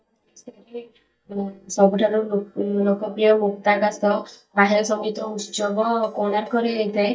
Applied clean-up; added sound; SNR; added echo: neural mask model DeepFilterNet 3.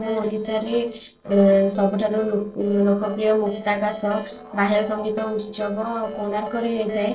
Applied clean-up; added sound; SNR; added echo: neural separator model SepFormer DNS4.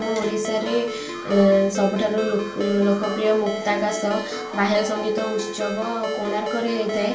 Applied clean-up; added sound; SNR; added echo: none; Ringtone; 8 dB; reverberation time 0.3 s.